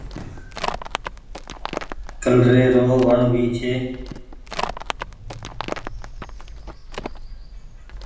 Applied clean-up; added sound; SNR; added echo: none; Livestock, farm animals, working animals; 9 dB; reverberation time 0.8 s.